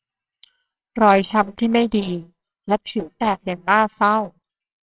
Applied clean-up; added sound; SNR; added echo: neural separator model SepFormer WHAMR!.